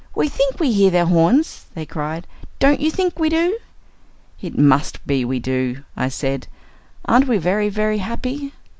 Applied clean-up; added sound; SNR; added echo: none; none; none; none.